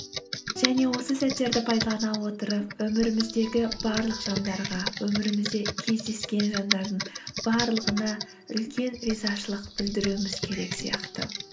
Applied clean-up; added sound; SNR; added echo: none; Computer keyboard; 6 dB; none.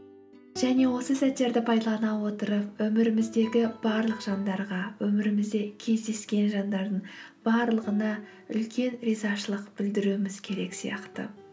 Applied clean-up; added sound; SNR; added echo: none; none; none; none.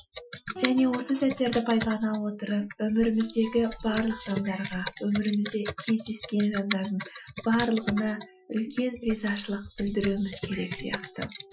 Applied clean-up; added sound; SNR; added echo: classical method Wiener filter.